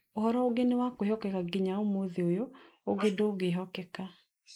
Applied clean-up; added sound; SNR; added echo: neural mask model Resemble Enhance denoiser.